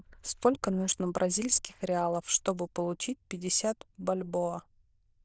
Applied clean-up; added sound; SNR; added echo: neural diffusion model UNIVERSE++.